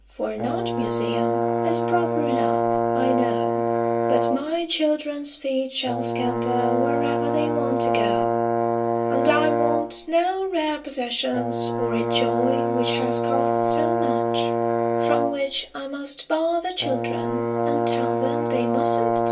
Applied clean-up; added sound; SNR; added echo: none; Brass instrument; -2 dB; reverberation time 0.2 s.